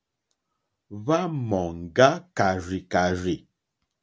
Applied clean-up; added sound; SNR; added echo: none; none; none; none.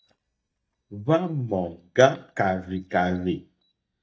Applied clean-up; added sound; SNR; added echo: neural mask model DeepFilterNet 3.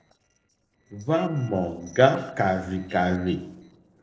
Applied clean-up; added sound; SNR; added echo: neural separator model SepFormer DNS4.